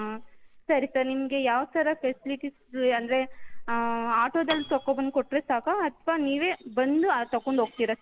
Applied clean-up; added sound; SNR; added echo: none; Chewing, mastication + Piano; 15 dB; none.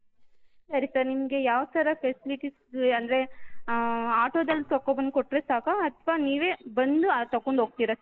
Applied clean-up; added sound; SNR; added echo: neural mask model DeepFilterNet 3.